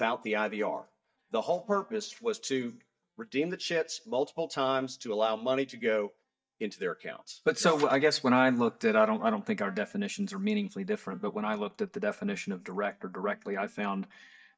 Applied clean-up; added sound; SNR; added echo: neural mask model DeepFilterNet 3.